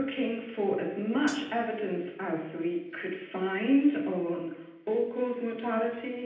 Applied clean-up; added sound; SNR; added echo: none; Hi-hat; 16 dB; reverberation time 0.8 s.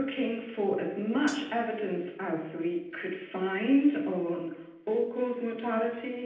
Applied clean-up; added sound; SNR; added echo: neural separator model SepFormer DNS4.